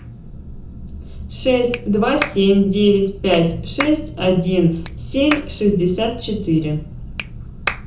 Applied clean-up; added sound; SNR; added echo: none; Clapping; 14 dB; reverberation time 0.5 s.